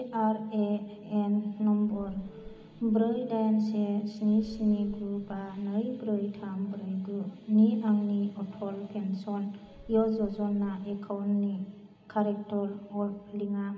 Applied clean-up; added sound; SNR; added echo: none; Subway, metro, underground / Doorbell; 19 dB; reverberation time 0.4 s.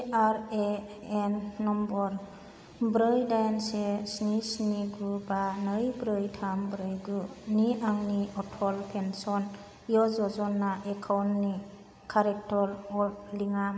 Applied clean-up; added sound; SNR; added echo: none; none; none; none.